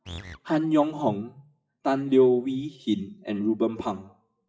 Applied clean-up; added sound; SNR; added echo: classical method WPE with log-MMSE.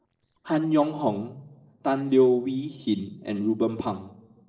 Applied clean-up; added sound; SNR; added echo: neural separator model SepFormer DNS4.